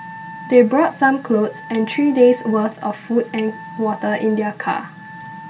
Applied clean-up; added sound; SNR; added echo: none; Wind instrument, woodwind instrument; 19 dB; reverberation time 0.2 s.